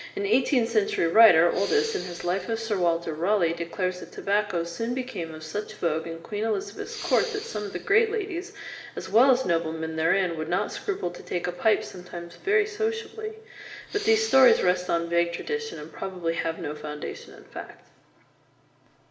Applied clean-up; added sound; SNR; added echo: none; Respiratory sounds; 12 dB; reverberation time 1.0 s.